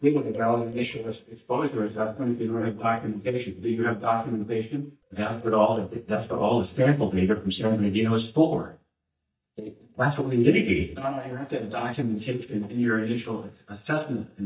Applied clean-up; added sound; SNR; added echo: neural mask model DeepFilterNet 3.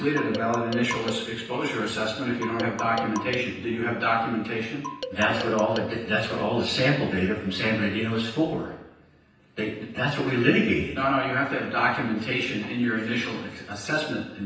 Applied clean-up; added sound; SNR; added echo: none; Marimba, xylophone; 10 dB; reverberation time 0.9 s.